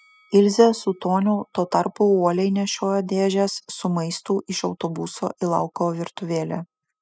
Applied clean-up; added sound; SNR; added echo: classical method spectral subtraction.